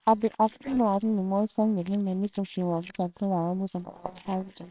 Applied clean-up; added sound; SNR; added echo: neural separator model SepFormer WHAMR!.